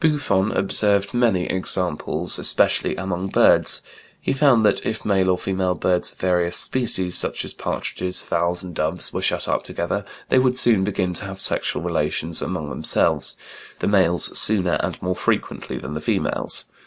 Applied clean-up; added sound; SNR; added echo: none; none; none; none.